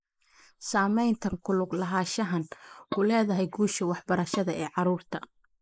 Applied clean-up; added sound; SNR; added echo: neural mask model Resemble Enhance denoiser.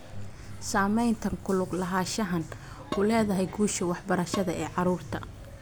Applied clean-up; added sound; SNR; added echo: none; Dishes, pots, and pans; 14 dB; none.